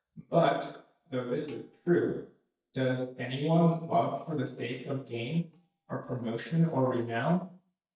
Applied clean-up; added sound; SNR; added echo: neural mask model DeepFilterNet 3.